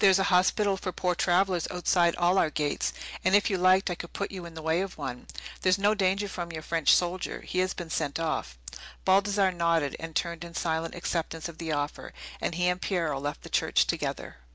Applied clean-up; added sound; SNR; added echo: none; none; none; none.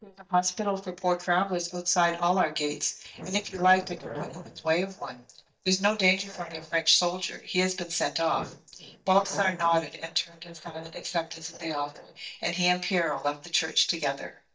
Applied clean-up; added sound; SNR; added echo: neural mask model DeepFilterNet 3.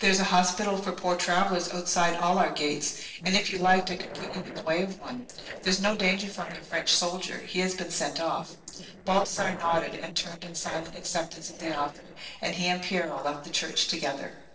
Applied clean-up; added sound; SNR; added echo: neural separator model SepFormer DNS4.